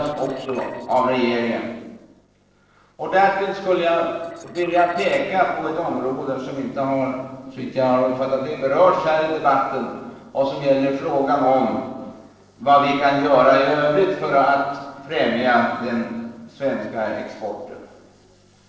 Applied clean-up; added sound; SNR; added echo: neural separator model SepFormer DNS4.